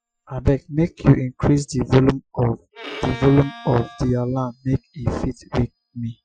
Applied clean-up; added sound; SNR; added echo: classical method Wiener filter.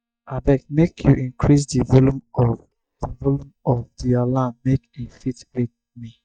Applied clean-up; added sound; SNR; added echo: neural mask model DeepFilterNet 3.